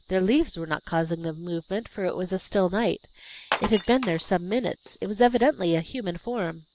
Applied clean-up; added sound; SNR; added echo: none; Glass; 10 dB; none.